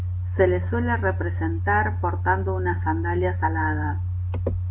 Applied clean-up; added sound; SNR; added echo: none; none; none; none.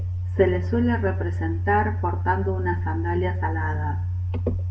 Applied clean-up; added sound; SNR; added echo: none; none; none; reverberation time 0.6 s.